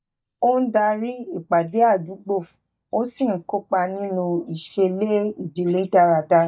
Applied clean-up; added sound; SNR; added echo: neural mask model DeepFilterNet 3.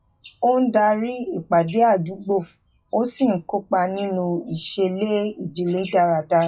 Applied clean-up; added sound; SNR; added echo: classical method WPE with log-MMSE.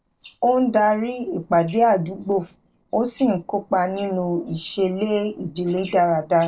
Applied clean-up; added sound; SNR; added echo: neural separator model SepFormer DNS4.